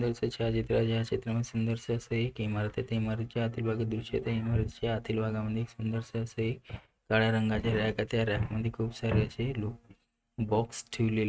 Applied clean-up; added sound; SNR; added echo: neural mask model RNNoise.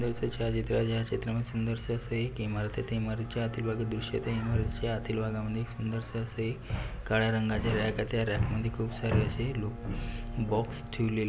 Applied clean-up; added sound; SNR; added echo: none; Bowed string instrument; 17 dB; none.